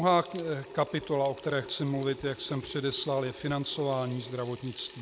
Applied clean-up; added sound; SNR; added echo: none; Sink (filling or washing) / Water tap, faucet; 16 dB; none.